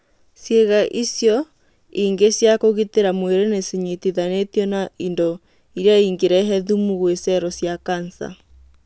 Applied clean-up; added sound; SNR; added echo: none; none; none; none.